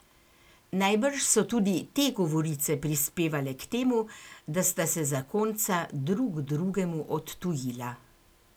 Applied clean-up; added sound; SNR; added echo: none; none; none; none.